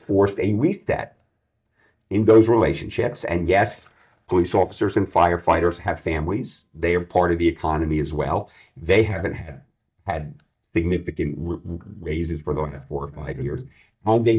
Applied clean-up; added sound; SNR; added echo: neural mask model DeepFilterNet 3.